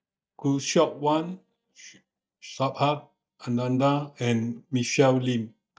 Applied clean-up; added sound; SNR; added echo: neural mask model DeepFilterNet 3.